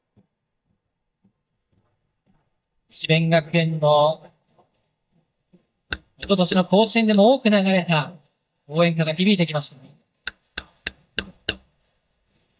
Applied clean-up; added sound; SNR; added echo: neural mask model DeepFilterNet 3.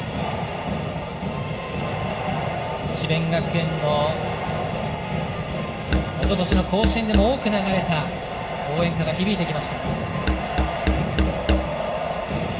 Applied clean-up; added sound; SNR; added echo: none; Musical instrument; 1 dB; reverberation time 2.6 s.